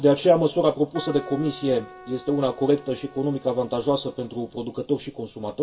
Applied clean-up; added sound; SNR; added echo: none; Keyboard (musical); 19 dB; reverberation time 0.2 s.